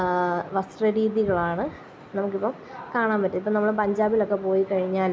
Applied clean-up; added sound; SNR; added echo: none; none; none; none.